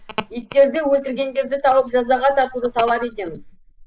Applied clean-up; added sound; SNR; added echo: neural mask model Resemble Enhance denoiser.